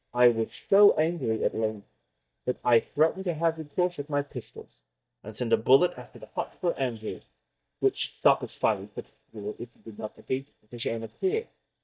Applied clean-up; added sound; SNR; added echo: neural mask model DeepFilterNet 3.